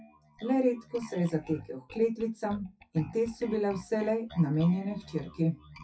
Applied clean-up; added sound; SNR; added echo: classical method WPE with log-MMSE.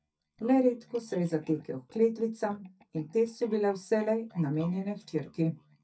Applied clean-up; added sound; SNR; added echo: neural mask model DeepFilterNet 3.